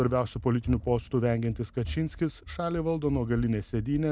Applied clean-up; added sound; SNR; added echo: none; Run; 13 dB; none.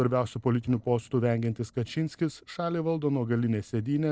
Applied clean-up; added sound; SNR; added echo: neural separator model SepFormer DNS4.